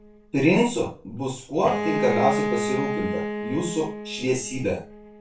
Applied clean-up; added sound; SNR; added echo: none; Bowed string instrument; 4 dB; reverberation time 0.2 s.